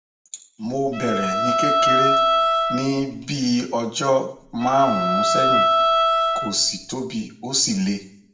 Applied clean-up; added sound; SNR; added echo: none; Bowed string instrument; -3 dB; reverberation time 0.5 s.